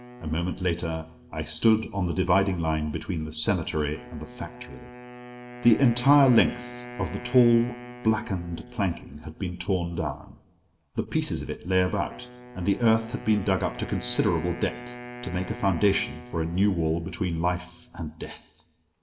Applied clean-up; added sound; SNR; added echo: none; Wind instrument, woodwind instrument; 17 dB; reverberation time 0.7 s.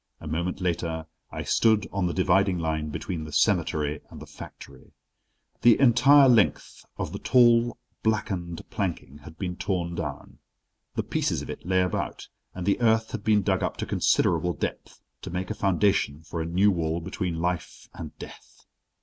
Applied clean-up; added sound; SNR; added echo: none; none; none; none.